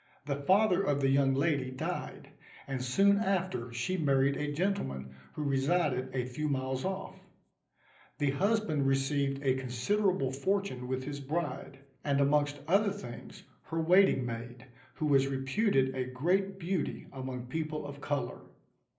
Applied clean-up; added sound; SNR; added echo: none; none; none; reverberation time 0.5 s.